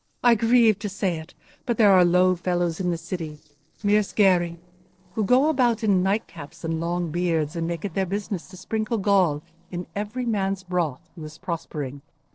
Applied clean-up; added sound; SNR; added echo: neural separator model SepFormer DNS4.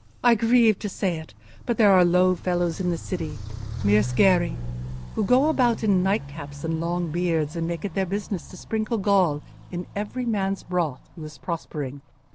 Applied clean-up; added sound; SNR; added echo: none; Walk, footsteps; 12 dB; none.